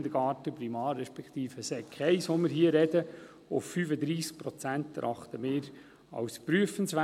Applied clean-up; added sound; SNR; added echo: none; none; none; none.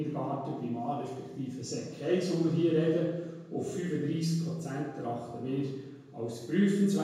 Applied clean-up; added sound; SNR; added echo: none; none; none; reverberation time 0.9 s.